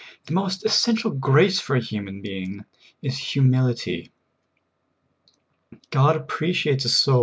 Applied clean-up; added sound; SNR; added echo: none; none; none; none.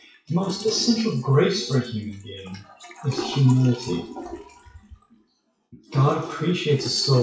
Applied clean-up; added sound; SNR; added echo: classical method WPE with log-MMSE.